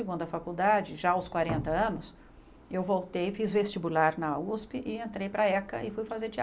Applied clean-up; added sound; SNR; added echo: none; none; none; none.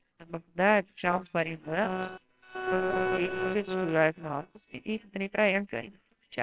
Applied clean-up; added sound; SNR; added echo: neural separator model SepFormer WHAMR!.